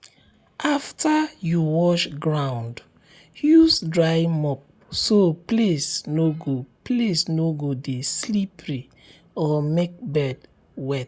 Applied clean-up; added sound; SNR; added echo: none; none; none; none.